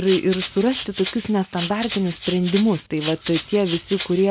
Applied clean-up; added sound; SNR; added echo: none; Rattle (instrument); 12 dB; none.